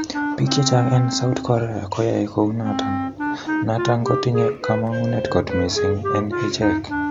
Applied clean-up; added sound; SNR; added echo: none; Wind instrument, woodwind instrument; 4 dB; none.